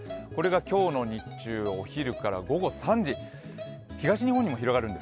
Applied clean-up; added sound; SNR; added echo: none; none; none; none.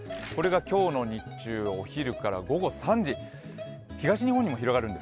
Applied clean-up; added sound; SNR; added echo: none; Bell / Mechanisms; 18 dB; none.